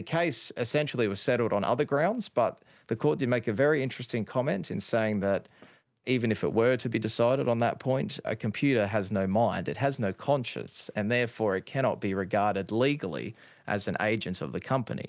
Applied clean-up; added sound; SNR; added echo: none; none; none; none.